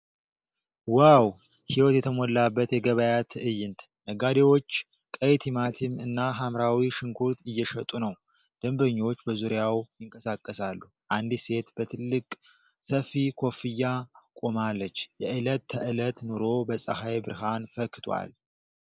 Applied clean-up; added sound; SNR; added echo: neural mask model Resemble Enhance denoiser.